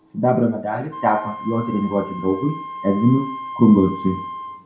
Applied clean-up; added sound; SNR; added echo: none; Wind instrument, woodwind instrument; 13 dB; reverberation time 0.5 s.